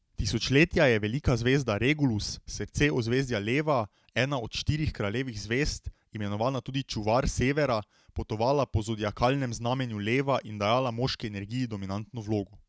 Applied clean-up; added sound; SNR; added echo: none; none; none; none.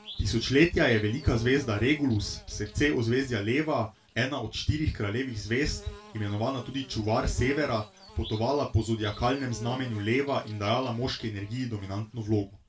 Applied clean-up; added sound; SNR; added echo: none; Buzz / Bird; 20 dB; reverberation time 0.2 s.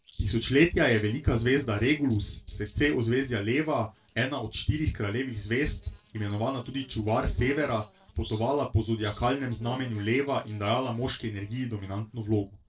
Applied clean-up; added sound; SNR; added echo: neural separator model SepFormer DNS4.